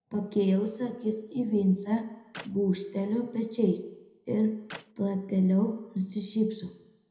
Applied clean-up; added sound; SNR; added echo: none; Clapping; 20 dB; reverberation time 0.7 s.